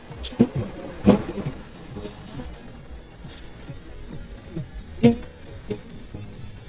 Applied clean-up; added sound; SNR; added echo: neural mask model DeepFilterNet 3.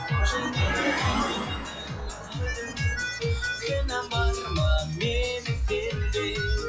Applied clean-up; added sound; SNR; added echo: classical method log-MMSE.